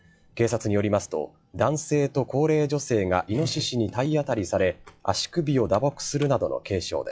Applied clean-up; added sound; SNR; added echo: classical method log-MMSE.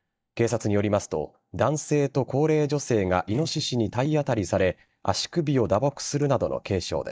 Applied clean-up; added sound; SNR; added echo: neural mask model DeepFilterNet 3.